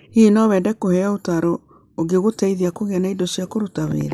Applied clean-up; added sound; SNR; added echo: none; none; none; none.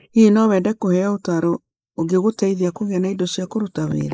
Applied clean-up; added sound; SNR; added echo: neural mask model Resemble Enhance denoiser.